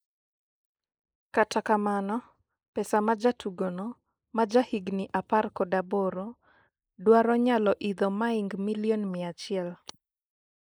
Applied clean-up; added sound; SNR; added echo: neural mask model Resemble Enhance denoiser.